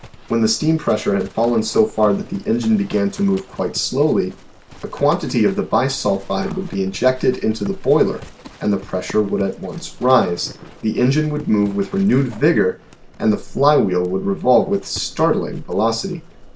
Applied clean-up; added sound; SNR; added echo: none; Livestock, farm animals, working animals; 18 dB; none.